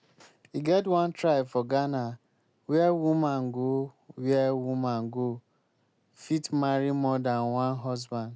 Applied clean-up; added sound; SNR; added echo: none; none; none; none.